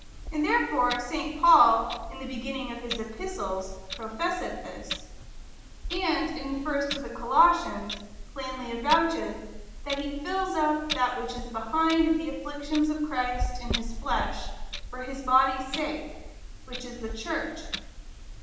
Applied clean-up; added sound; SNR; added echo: none; Clock; 9 dB; reverberation time 0.9 s.